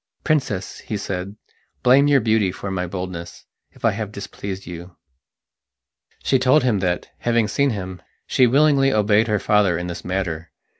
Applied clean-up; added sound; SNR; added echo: none; none; none; none.